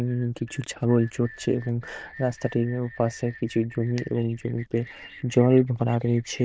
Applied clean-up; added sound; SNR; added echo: neural diffusion model UNIVERSE++.